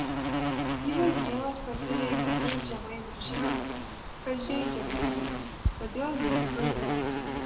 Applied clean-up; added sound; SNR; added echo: none; Insect; -4 dB; reverberation time 0.9 s.